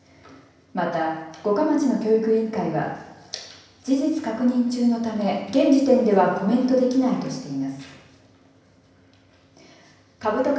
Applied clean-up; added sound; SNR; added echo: none; none; none; reverberation time 0.9 s.